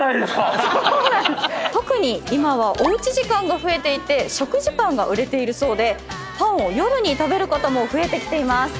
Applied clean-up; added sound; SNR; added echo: none; none; none; none.